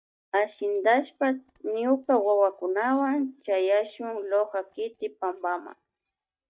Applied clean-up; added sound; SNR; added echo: neural mask model DeepFilterNet 3.